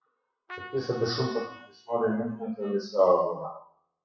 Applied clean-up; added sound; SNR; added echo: classical method WPE with log-MMSE.